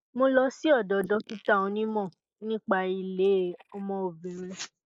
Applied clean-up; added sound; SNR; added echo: neural mask model Resemble Enhance denoiser.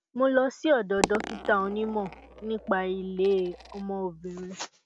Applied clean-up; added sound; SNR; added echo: none; Coin (dropping); 10 dB; none.